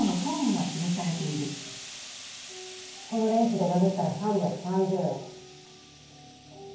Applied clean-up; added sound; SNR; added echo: none; Explosion; 14 dB; reverberation time 0.9 s.